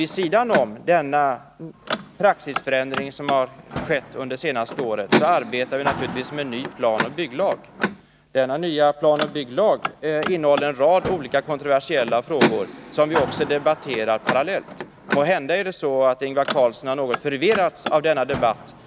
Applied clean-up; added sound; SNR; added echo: none; Car; 8 dB; none.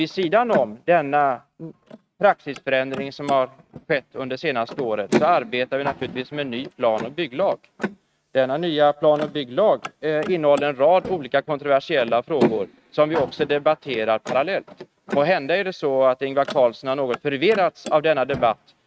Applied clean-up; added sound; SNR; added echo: neural mask model RNNoise.